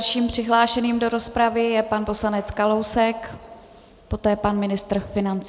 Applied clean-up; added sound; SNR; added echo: none; none; none; none.